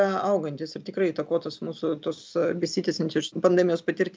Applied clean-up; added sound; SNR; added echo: none; none; none; none.